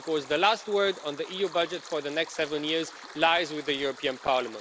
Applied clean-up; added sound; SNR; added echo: none; Stream; 18 dB; none.